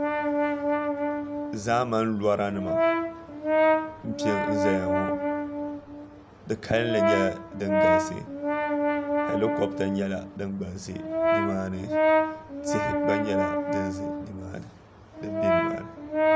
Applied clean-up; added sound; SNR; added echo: none; Brass instrument; -5 dB; none.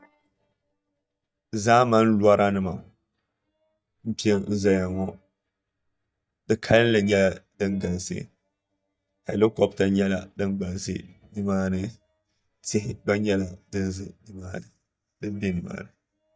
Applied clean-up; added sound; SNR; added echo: neural mask model DeepFilterNet 3.